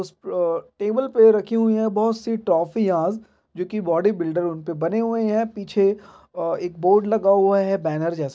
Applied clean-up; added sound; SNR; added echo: none; none; none; none.